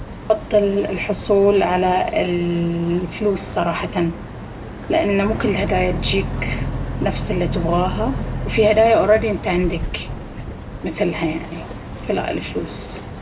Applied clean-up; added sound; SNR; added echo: none; Boat, Water vehicle; 7 dB; reverberation time 0.4 s.